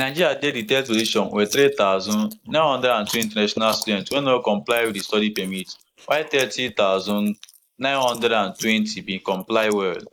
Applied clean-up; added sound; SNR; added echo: neural mask model Resemble Enhance denoiser.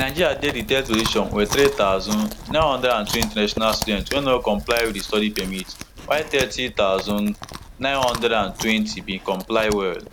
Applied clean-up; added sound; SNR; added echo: none; Chewing, mastication; 10 dB; none.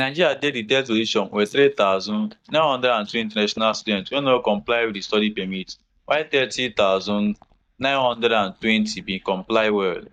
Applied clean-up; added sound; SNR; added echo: neural mask model DeepFilterNet 3.